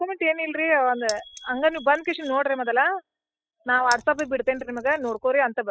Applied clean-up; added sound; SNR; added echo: classical method spectral subtraction.